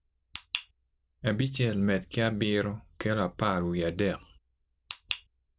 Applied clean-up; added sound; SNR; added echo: none; none; none; none.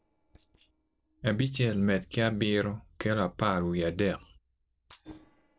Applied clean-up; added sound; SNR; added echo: neural separator model SepFormer DNS4.